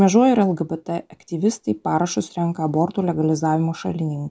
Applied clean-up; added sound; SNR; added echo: none; none; none; none.